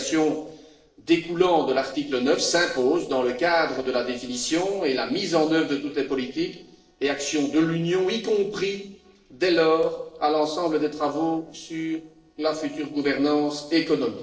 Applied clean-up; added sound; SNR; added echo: neural separator model SepFormer DNS4.